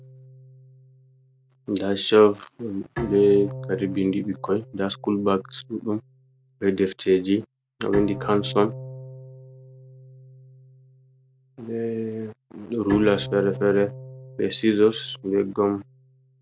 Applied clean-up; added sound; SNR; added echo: none; Bowed string instrument; 14 dB; none.